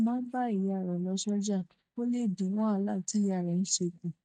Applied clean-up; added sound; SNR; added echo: neural mask model DeepFilterNet 3.